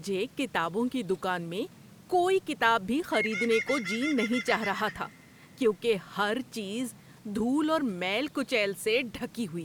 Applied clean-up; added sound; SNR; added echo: none; Bird; 12 dB; none.